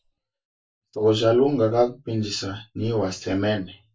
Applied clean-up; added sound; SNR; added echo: neural mask model DeepFilterNet 3.